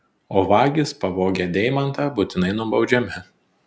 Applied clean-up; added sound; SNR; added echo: none; none; none; none.